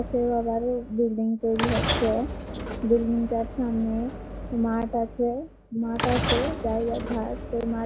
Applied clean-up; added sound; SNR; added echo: none; Sliding door / Train; 5 dB; none.